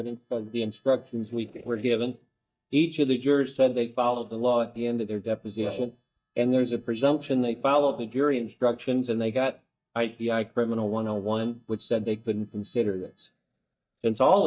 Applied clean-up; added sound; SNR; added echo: neural mask model DeepFilterNet 3.